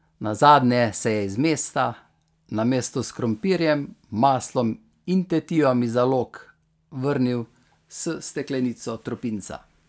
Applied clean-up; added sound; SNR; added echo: none; none; none; none.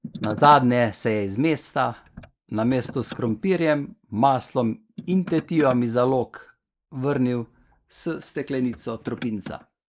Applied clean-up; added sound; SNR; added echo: neural mask model Resemble Enhance denoiser.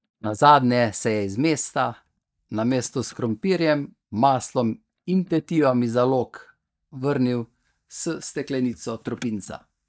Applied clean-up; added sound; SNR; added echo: neural mask model DeepFilterNet 3.